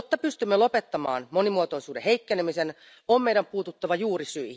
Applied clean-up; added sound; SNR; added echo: none; none; none; none.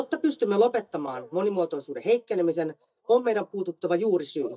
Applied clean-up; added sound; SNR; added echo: neural mask model DeepFilterNet 3.